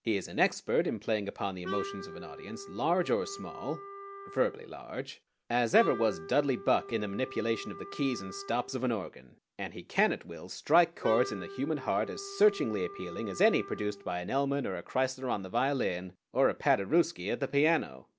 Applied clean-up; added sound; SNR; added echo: none; Wind instrument, woodwind instrument; 12 dB; none.